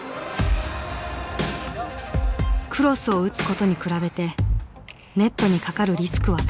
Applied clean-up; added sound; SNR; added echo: none; none; none; none.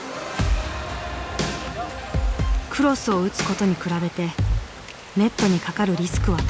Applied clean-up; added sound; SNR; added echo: none; Water; 18 dB; none.